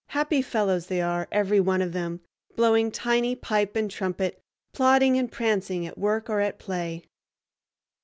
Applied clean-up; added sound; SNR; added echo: none; none; none; none.